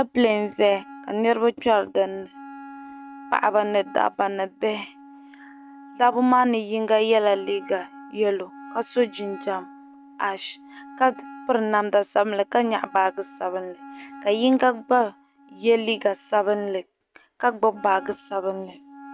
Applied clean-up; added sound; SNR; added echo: neural mask model RNNoise.